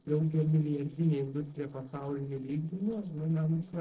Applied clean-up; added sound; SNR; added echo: neural separator model SepFormer DNS4.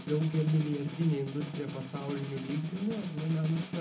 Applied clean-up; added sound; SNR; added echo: none; Snare drum; 9 dB; reverberation time 0.4 s.